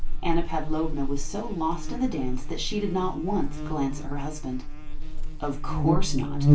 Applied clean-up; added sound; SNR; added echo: none; Buzz; -5 dB; reverberation time 0.3 s.